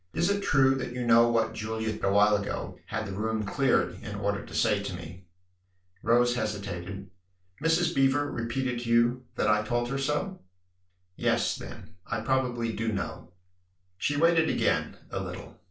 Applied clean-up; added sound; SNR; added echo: none; none; none; reverberation time 0.3 s.